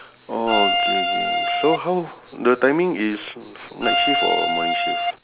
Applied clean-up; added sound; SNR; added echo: none; Bowed string instrument; -3 dB; none.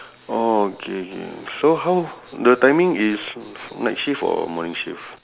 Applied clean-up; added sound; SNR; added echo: none; none; none; none.